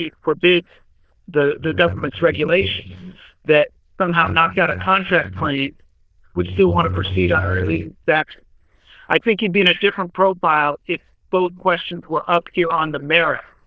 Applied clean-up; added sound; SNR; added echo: neural diffusion model UNIVERSE++.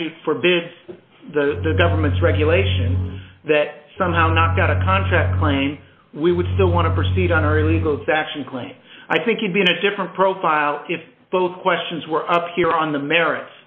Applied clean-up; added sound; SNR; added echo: none; Bowed string instrument; 1 dB; none.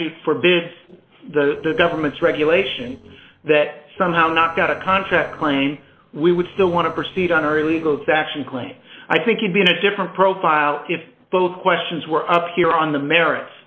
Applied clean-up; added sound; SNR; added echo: neural separator model SepFormer DNS4.